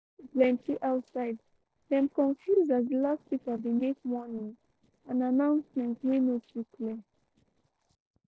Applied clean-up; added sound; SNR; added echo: neural separator model SepFormer DNS4.